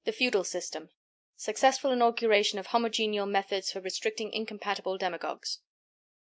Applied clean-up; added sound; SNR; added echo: none; none; none; none.